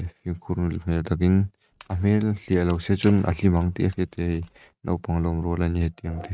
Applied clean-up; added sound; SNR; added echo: neural mask model RNNoise.